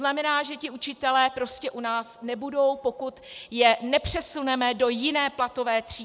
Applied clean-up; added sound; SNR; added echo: none; none; none; none.